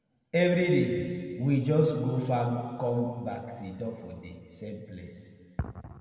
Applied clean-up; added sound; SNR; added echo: none; none; none; reverberation time 2.2 s.